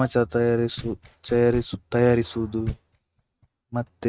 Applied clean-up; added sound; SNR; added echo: neural mask model RNNoise.